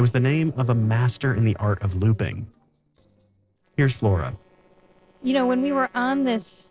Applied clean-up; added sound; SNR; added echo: neural separator model SepFormer DNS4.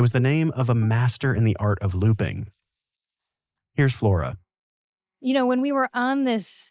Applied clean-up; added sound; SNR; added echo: neural mask model Resemble Enhance denoiser.